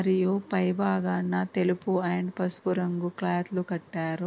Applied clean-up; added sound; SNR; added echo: none; none; none; none.